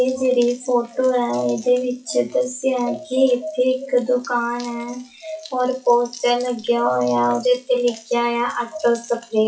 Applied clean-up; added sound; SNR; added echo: classical method WPE with log-MMSE.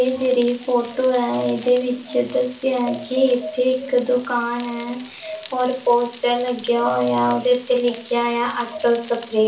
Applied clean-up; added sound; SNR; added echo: none; Frying (food); 14 dB; reverberation time 0.3 s.